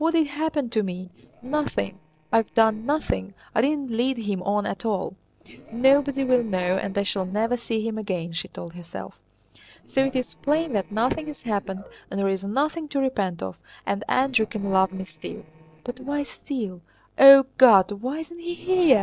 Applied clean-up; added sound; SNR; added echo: neural separator model SepFormer DNS4.